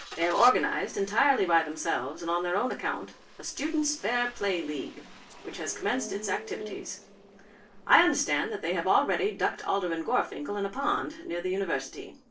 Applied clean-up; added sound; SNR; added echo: neural separator model SepFormer DNS4.